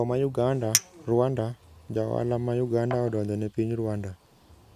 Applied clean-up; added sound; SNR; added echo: none; Chink, clink; 11 dB; none.